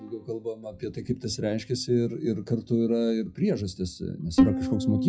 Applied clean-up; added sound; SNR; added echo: classical method WPE with log-MMSE.